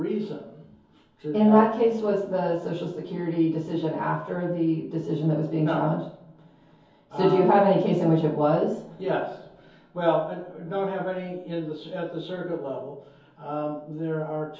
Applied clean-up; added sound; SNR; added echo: none; none; none; reverberation time 0.6 s.